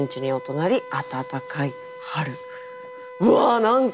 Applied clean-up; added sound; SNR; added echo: none; Wind instrument, woodwind instrument; 15 dB; none.